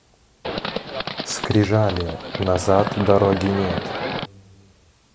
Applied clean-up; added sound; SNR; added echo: none; Livestock, farm animals, working animals; 6 dB; reverberation time 1.1 s.